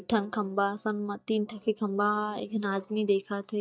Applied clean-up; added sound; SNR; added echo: neural mask model DeepFilterNet 3.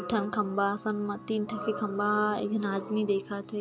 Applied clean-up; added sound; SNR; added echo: none; Bowed string instrument; 18 dB; none.